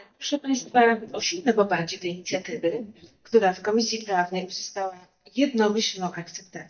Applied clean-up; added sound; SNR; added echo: neural mask model DeepFilterNet 3.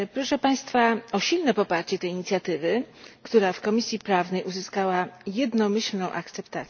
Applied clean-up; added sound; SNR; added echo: none; none; none; none.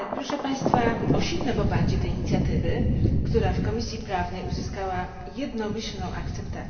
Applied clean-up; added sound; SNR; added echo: none; Thunder; -4 dB; reverberation time 2.3 s.